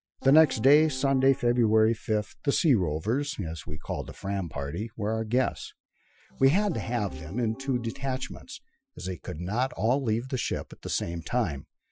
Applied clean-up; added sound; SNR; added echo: classical method Wiener filter.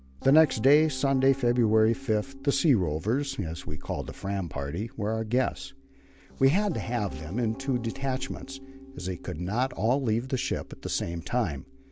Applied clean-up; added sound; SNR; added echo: none; Piano; 18 dB; none.